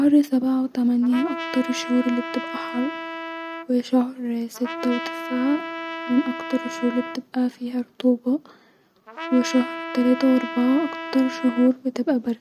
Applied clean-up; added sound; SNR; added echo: none; Trumpet; 10 dB; none.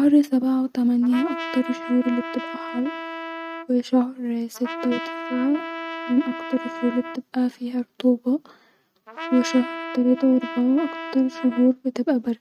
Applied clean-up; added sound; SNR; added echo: neural mask model RNNoise.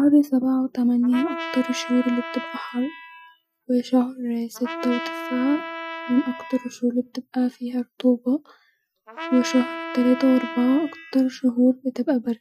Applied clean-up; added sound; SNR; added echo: classical method Wiener filter.